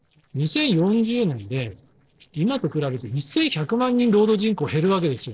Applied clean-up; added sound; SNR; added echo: neural separator model SepFormer DNS4.